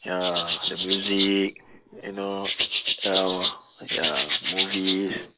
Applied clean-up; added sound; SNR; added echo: neural mask model Resemble Enhance denoiser.